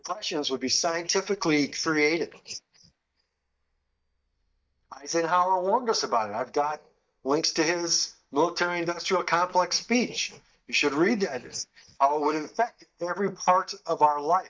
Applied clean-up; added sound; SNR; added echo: neural mask model DeepFilterNet 3.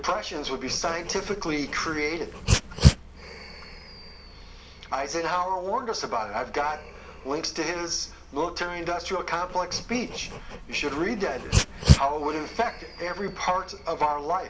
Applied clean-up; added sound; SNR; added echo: none; Dog; 0 dB; reverberation time 1.3 s.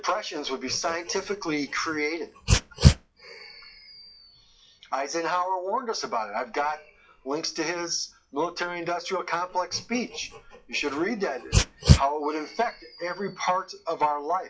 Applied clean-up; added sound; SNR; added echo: classical method WPE with log-MMSE.